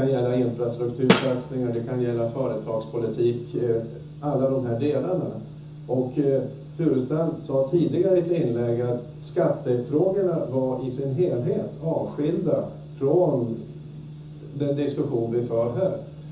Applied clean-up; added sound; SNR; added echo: none; Snare drum; 1 dB; reverberation time 0.6 s.